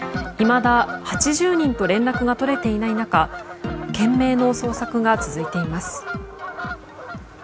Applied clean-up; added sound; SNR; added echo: none; Bird vocalization, bird call, bird song / Fowl; 12 dB; none.